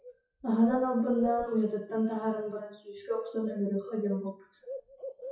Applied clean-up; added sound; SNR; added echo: classical method WPE with log-MMSE.